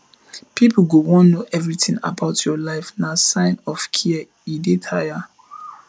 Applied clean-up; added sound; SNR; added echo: none; none; none; none.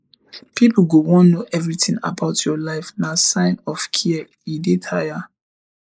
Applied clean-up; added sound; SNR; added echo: neural mask model Resemble Enhance denoiser.